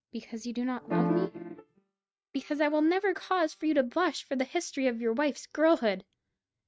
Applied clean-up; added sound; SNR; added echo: neural mask model RNNoise.